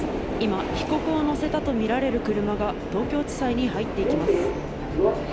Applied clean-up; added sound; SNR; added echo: none; Subway, metro, underground; 1 dB; none.